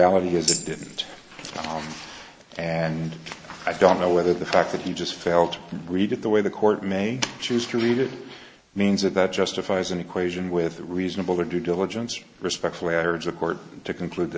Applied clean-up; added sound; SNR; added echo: none; Tambourine; 6 dB; none.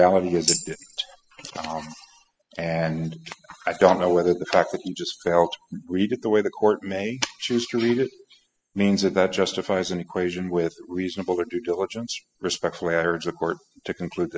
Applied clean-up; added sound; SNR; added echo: classical method spectral subtraction.